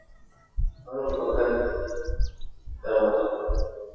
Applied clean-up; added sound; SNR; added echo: classical method WPE with log-MMSE.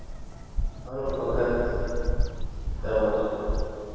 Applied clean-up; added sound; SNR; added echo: none; Bird vocalization, bird call, bird song; -1 dB; reverberation time 2.2 s.